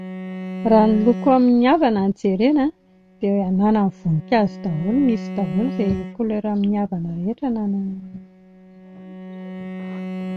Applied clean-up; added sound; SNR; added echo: none; Bowed string instrument; 12 dB; none.